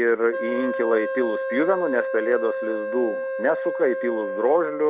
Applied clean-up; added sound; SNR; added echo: none; Wind instrument, woodwind instrument; 4 dB; none.